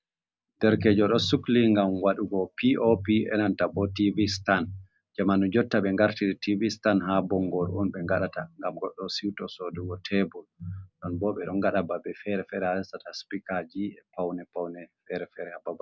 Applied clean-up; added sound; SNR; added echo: none; none; none; none.